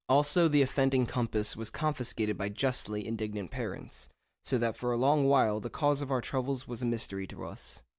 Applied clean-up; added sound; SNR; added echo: none; none; none; none.